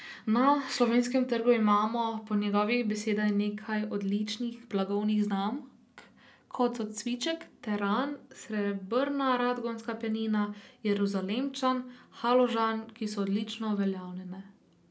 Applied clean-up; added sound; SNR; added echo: none; none; none; none.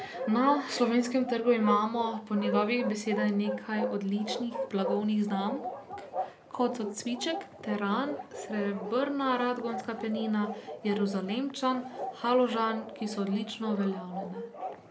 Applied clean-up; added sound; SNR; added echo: none; Bark; 8 dB; none.